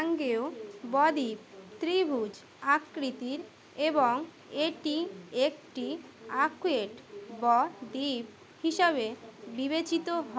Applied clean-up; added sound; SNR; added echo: none; none; none; none.